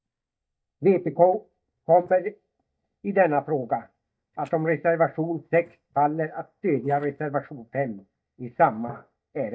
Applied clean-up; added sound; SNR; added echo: neural mask model DeepFilterNet 3.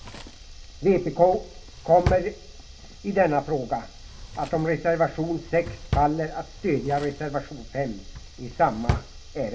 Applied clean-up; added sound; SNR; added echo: none; Drawer open or close; 10 dB; reverberation time 0.2 s.